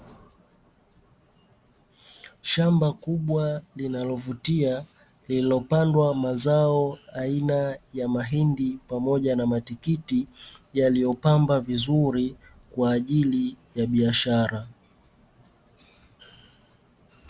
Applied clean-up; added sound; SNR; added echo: none; none; none; none.